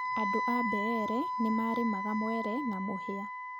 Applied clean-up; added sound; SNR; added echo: none; Wind instrument, woodwind instrument; 1 dB; none.